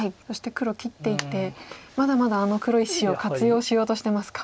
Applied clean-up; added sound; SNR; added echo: none; none; none; none.